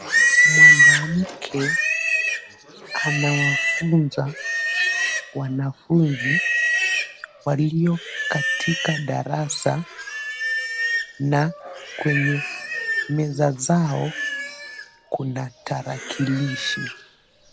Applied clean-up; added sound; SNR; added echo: none; Livestock, farm animals, working animals; -2 dB; none.